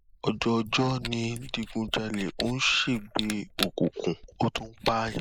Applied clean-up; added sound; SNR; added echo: neural mask model Resemble Enhance denoiser.